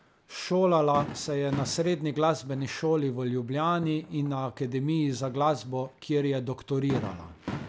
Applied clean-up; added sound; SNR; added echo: none; Fireworks; 14 dB; none.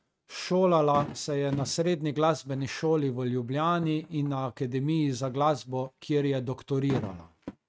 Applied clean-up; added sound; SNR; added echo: neural mask model RNNoise.